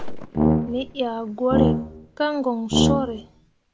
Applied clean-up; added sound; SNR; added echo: none; Brass instrument + Fireworks; -3 dB; none.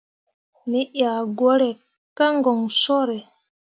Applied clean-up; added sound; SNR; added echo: none; none; none; none.